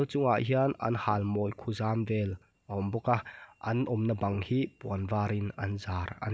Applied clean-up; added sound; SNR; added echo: none; none; none; none.